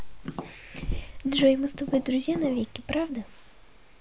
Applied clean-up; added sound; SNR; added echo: neural mask model Resemble Enhance denoiser.